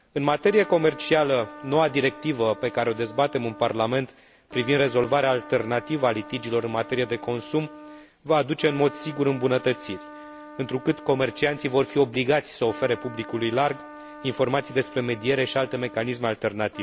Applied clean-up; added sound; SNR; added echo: none; Trumpet; 17 dB; none.